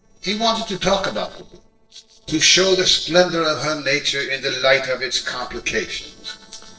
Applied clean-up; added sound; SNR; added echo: neural separator model SepFormer DNS4.